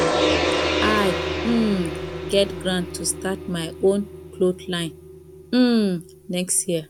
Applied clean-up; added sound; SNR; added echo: none; Gong; 3 dB; none.